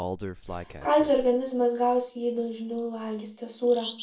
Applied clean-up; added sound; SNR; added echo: none; Bird vocalization, bird call, bird song; 13 dB; reverberation time 0.4 s.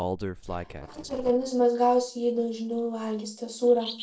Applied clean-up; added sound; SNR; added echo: neural separator model SepFormer DNS4.